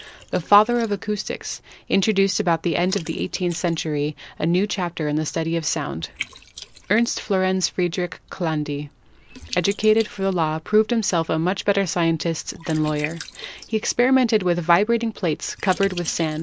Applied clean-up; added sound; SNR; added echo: none; Liquid; 20 dB; none.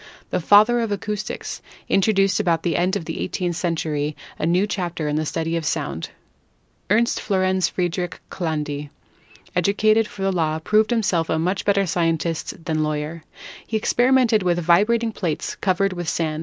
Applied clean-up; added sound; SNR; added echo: none; none; none; none.